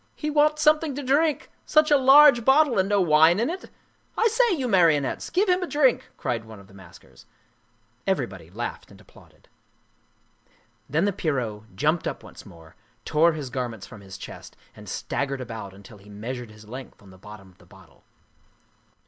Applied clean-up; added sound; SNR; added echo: none; none; none; none.